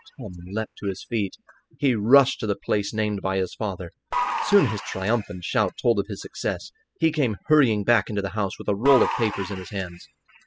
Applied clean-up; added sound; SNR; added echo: classical method spectral subtraction.